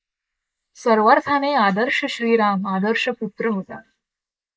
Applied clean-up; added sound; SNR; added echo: neural mask model Resemble Enhance denoiser.